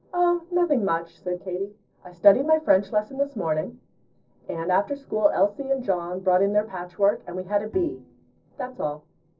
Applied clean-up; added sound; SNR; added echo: neural separator model SepFormer DNS4.